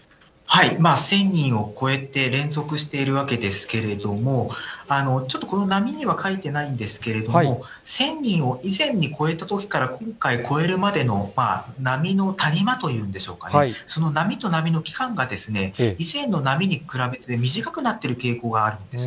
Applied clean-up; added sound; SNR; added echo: none; none; none; none.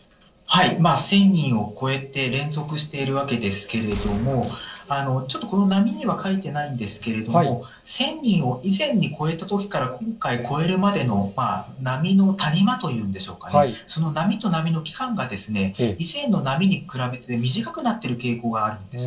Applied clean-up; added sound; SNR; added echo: none; Gunshot, gunfire; 13 dB; reverberation time 0.2 s.